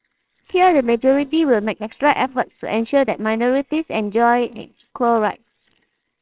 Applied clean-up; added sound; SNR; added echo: neural separator model SepFormer WHAMR!.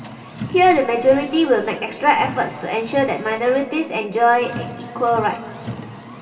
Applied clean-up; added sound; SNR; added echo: none; Car; 15 dB; reverberation time 2.5 s.